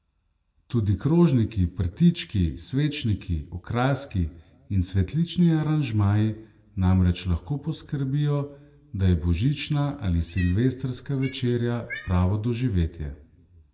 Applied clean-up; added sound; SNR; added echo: none; Cat; 19 dB; reverberation time 0.5 s.